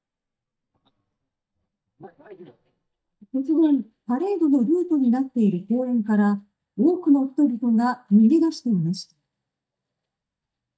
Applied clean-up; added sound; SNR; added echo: neural mask model DeepFilterNet 3.